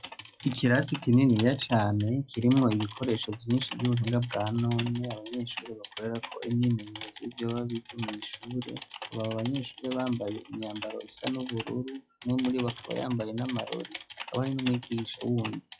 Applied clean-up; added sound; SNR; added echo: classical method log-MMSE.